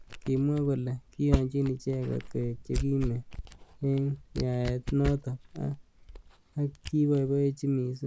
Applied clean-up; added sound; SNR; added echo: neural mask model Resemble Enhance denoiser.